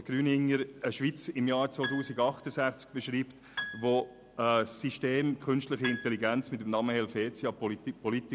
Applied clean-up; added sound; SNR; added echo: none; Piano; 13 dB; none.